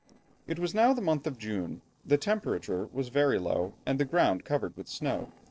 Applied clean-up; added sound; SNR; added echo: neural separator model SepFormer DNS4.